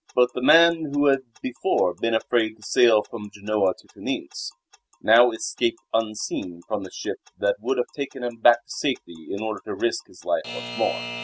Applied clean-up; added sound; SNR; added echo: none; Alarm / Clock; 20 dB; none.